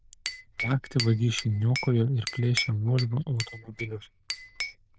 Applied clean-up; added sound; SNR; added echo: neural diffusion model UNIVERSE++.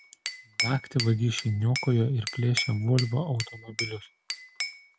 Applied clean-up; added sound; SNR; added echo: none; Glass / Bell; 8 dB; none.